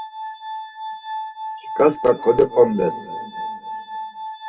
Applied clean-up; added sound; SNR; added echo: none; Glass; 9 dB; reverberation time 1.5 s.